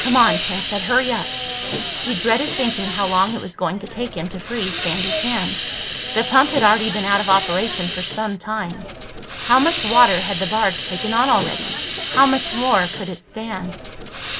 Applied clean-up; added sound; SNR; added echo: none; Hiss; 1 dB; none.